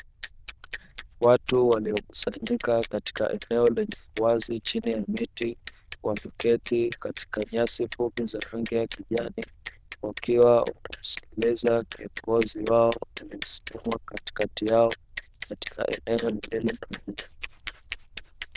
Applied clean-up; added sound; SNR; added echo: neural diffusion model UNIVERSE++.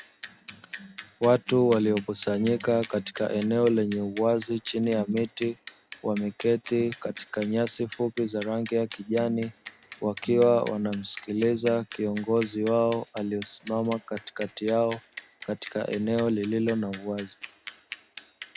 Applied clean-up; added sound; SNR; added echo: none; Bicycle; 18 dB; none.